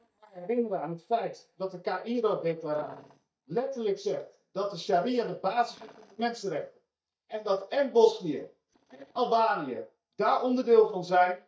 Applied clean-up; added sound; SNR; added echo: neural mask model DeepFilterNet 3.